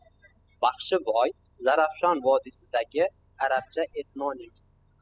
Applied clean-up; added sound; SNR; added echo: classical method spectral subtraction.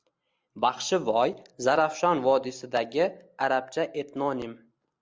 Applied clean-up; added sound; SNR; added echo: none; none; none; none.